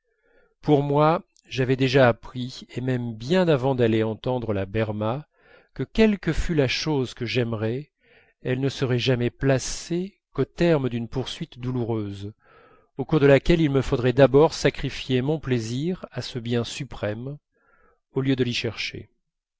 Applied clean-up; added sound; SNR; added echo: none; none; none; none.